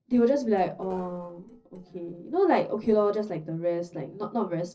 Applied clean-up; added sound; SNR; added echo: neural separator model SepFormer DNS4.